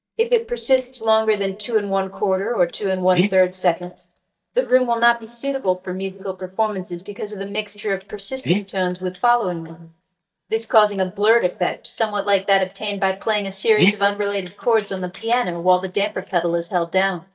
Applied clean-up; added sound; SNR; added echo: neural mask model DeepFilterNet 3.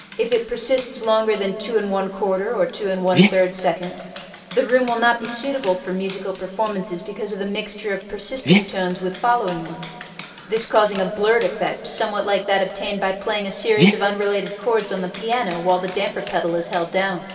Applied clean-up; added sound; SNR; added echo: none; Dog; 7 dB; reverberation time 2.5 s.